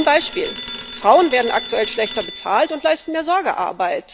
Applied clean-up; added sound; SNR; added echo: none; Telephone; 14 dB; none.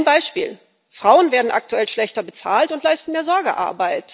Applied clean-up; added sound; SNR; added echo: none; none; none; none.